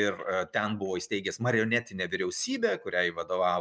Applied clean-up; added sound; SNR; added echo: neural mask model Resemble Enhance denoiser.